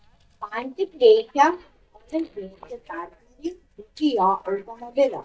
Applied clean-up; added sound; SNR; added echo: neural mask model DeepFilterNet 3.